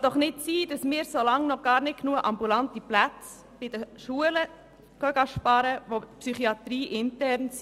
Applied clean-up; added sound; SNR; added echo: none; none; none; none.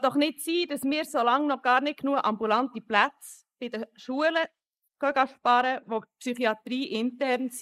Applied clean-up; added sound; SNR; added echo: neural mask model Resemble Enhance denoiser.